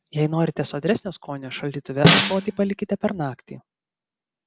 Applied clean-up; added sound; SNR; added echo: none; Snare drum; -5 dB; none.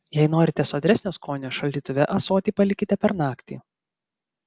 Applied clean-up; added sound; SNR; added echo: none; none; none; none.